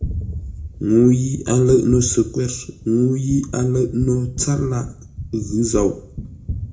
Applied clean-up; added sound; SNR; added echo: none; Gunshot, gunfire; 11 dB; reverberation time 0.4 s.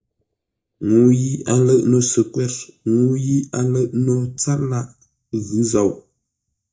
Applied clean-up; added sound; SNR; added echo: neural mask model DeepFilterNet 3.